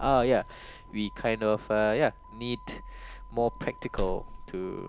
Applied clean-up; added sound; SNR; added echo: none; Motor vehicle (road) + Slam; 11 dB; none.